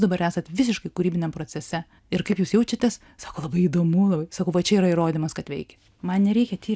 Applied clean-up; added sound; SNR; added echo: none; none; none; none.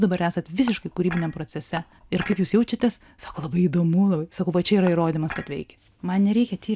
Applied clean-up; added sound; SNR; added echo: none; Dishes, pots, and pans / Chink, clink; 16 dB; none.